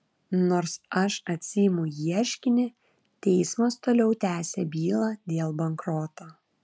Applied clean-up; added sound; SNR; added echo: none; none; none; none.